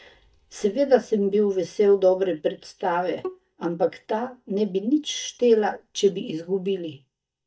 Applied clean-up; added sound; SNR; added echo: neural mask model DeepFilterNet 3.